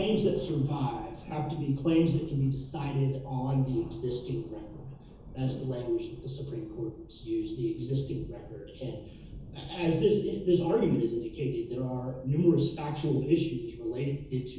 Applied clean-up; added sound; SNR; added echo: none; Thunder; 16 dB; reverberation time 0.7 s.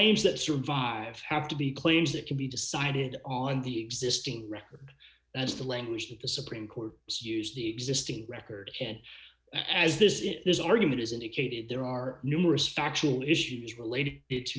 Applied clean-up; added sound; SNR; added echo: none; none; none; none.